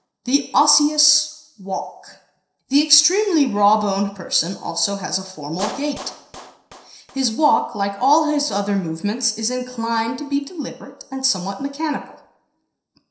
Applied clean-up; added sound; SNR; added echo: neural separator model SepFormer DNS4.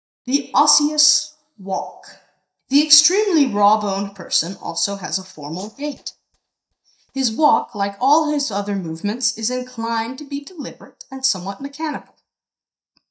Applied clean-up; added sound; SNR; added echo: neural mask model DeepFilterNet 3.